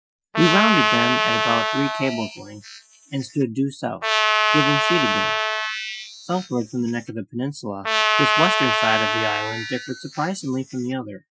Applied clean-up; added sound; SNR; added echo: classical method Wiener filter.